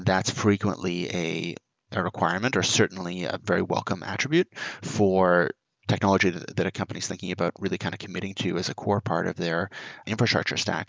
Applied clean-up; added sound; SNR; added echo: none; none; none; none.